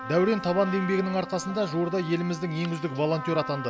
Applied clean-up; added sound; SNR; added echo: none; Trumpet; 11 dB; none.